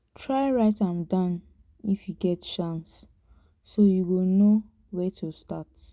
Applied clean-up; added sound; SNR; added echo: none; none; none; none.